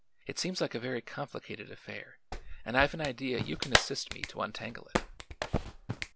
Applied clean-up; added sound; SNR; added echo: none; Clapping; -1 dB; none.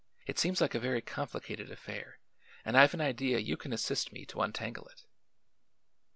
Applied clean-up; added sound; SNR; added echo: none; none; none; none.